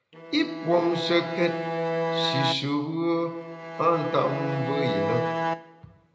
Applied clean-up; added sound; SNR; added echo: none; Bowed string instrument; 3 dB; reverberation time 0.8 s.